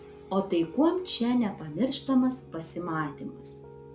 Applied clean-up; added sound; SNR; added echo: none; Piano; 18 dB; none.